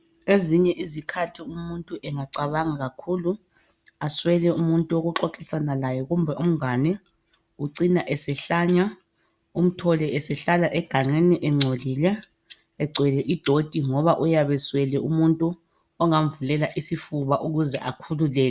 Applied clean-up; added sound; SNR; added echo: none; none; none; none.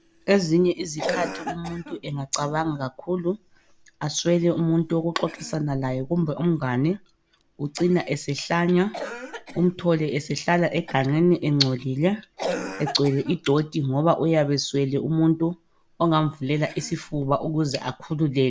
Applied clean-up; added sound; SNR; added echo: none; Cough; 16 dB; none.